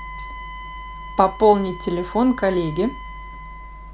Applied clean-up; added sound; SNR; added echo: none; Wind instrument, woodwind instrument; 15 dB; none.